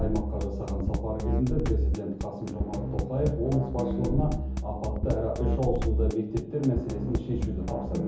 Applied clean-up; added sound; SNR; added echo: none; Drum kit; 0 dB; reverberation time 0.7 s.